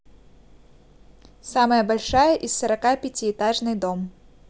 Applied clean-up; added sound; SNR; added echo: none; none; none; none.